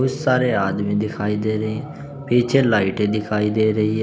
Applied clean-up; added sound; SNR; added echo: none; none; none; none.